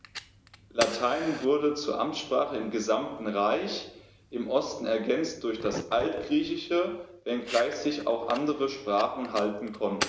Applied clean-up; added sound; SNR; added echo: none; Fire; 13 dB; none.